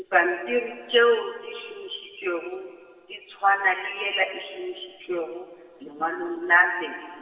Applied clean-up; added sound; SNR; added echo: none; none; none; reverberation time 1.9 s.